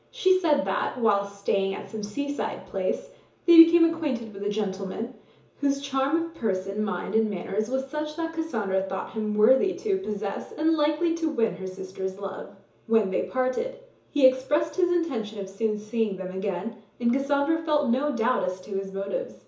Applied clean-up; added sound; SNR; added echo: none; none; none; reverberation time 0.7 s.